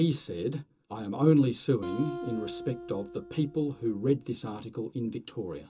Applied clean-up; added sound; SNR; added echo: none; Acoustic guitar; 12 dB; reverberation time 0.2 s.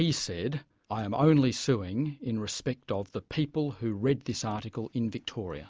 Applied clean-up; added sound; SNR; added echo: none; none; none; none.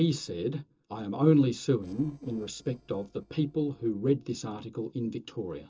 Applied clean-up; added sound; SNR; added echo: neural separator model SepFormer DNS4.